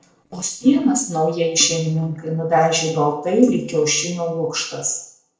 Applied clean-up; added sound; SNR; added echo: neural separator model SepFormer DNS4.